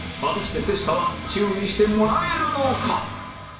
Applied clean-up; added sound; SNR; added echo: none; none; none; reverberation time 0.6 s.